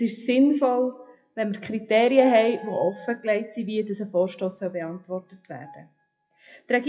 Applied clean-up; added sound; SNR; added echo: classical method WPE with log-MMSE.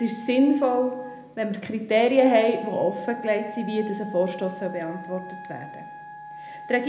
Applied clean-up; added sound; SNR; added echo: none; Wind instrument, woodwind instrument; 15 dB; reverberation time 0.9 s.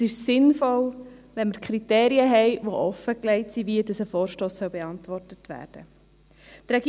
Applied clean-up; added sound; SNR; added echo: none; none; none; none.